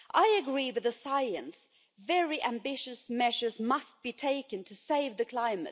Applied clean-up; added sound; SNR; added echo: none; none; none; none.